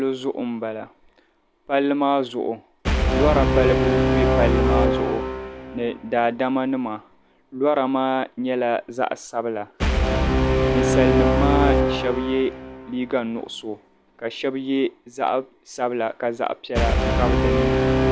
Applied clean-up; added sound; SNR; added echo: none; Brass instrument; -1 dB; none.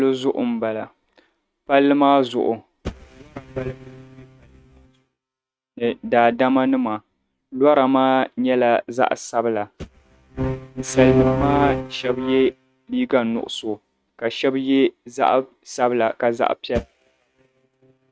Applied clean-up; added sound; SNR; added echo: neural mask model RNNoise.